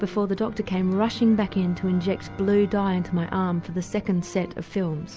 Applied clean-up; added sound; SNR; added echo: none; Bowed string instrument; 19 dB; none.